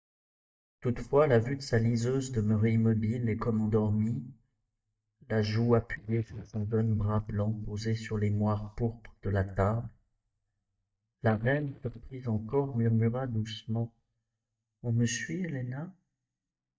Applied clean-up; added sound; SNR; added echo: neural mask model DeepFilterNet 3.